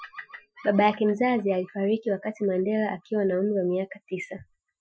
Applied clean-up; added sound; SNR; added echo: classical method Wiener filter.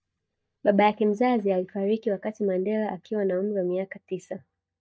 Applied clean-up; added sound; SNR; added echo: neural mask model DeepFilterNet 3.